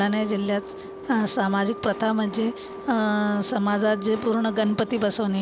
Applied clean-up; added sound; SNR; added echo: none; Train + Wind instrument, woodwind instrument; 12 dB; none.